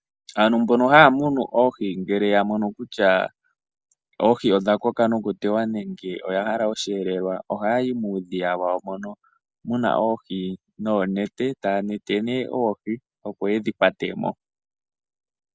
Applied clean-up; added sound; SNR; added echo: none; none; none; none.